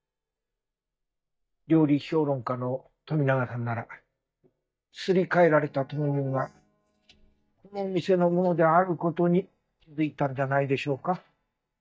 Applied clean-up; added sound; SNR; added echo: neural mask model DeepFilterNet 3.